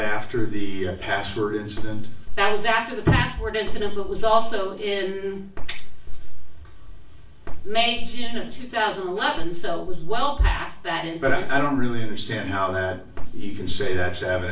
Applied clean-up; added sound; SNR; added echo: none; none; none; reverberation time 0.3 s.